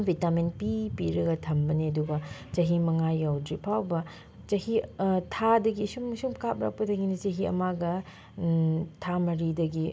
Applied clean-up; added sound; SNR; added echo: none; none; none; none.